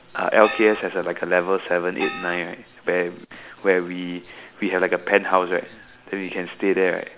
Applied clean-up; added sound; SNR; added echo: none; Gong; 8 dB; none.